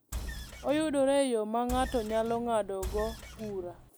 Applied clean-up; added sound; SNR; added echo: none; Engine; 10 dB; none.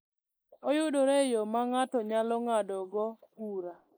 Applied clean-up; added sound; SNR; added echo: neural mask model Resemble Enhance denoiser.